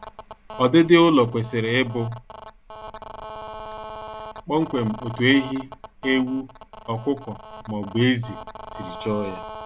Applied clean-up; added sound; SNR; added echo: none; Telephone; 14 dB; none.